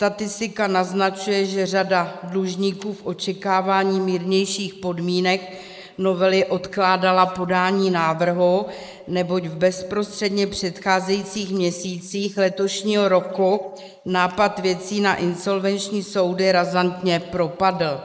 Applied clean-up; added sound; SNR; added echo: neural mask model Resemble Enhance denoiser.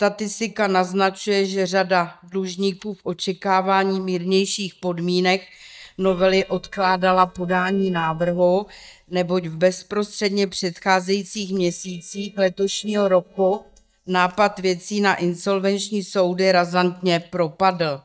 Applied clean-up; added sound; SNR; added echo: neural mask model DeepFilterNet 3.